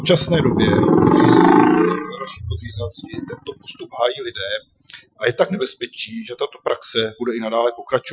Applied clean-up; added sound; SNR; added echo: classical method Wiener filter.